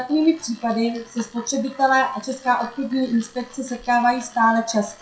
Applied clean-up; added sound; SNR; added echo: classical method WPE with log-MMSE.